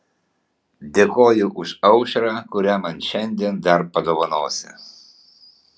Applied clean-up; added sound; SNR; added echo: none; none; none; none.